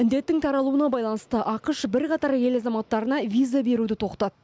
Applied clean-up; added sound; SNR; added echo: none; none; none; none.